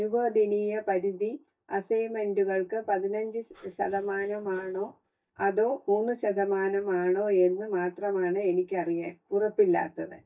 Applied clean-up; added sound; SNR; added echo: neural mask model DeepFilterNet 3.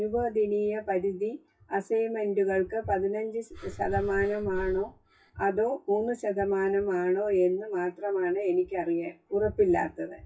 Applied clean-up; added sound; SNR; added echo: classical method WPE with log-MMSE.